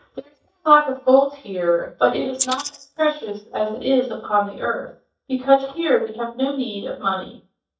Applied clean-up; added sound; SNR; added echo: neural mask model DeepFilterNet 3.